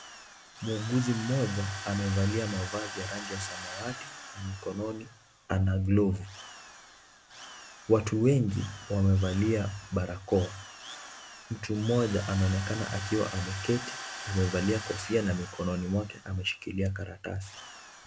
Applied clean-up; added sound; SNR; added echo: none; Drill; 13 dB; none.